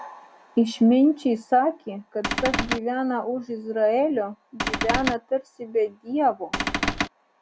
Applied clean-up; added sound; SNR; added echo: none; Cupboard open or close / Door; 1 dB; none.